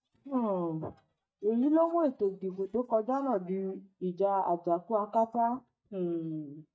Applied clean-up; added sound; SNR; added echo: neural mask model DeepFilterNet 3.